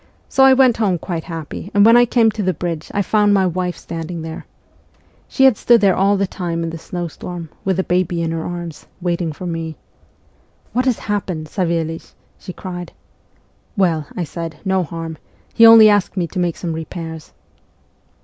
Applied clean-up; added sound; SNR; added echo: none; none; none; none.